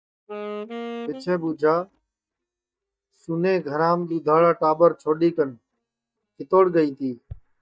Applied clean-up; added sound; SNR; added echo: neural mask model DeepFilterNet 3.